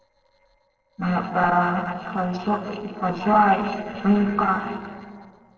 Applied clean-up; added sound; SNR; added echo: neural separator model SepFormer DNS4.